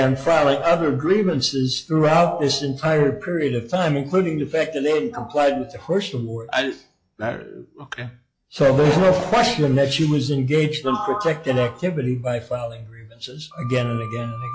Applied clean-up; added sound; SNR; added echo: classical method log-MMSE.